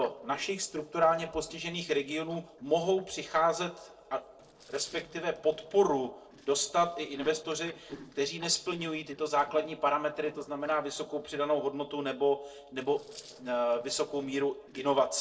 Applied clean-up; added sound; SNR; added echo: neural separator model SepFormer DNS4.